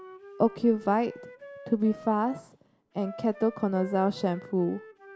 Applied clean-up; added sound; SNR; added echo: none; Wind instrument, woodwind instrument; 18 dB; none.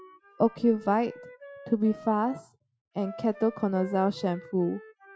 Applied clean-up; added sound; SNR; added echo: classical method Wiener filter.